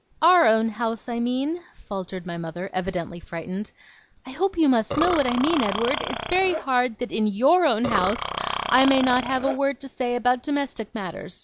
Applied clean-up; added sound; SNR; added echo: none; Burping, eructation; 5 dB; none.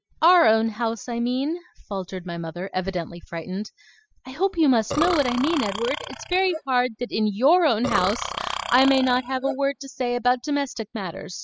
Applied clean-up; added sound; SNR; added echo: classical method spectral subtraction.